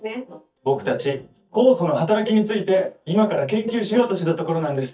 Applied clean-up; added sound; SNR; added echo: neural mask model DeepFilterNet 3.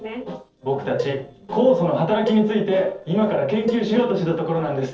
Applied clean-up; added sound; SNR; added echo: neural separator model SepFormer DNS4.